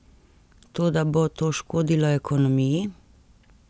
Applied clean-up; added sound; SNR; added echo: none; none; none; none.